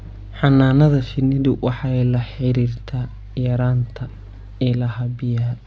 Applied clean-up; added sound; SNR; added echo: none; none; none; none.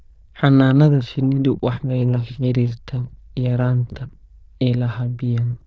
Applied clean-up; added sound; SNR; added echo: neural diffusion model UNIVERSE++.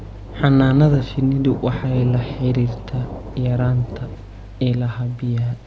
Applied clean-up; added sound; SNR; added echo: none; Thunder / Rain; 13 dB; none.